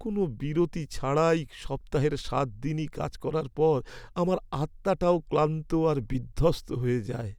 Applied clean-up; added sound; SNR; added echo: none; none; none; none.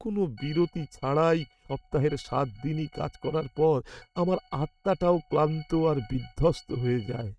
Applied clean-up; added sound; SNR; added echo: neural mask model RNNoise.